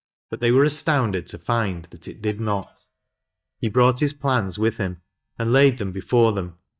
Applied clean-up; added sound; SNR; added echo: neural mask model DeepFilterNet 3.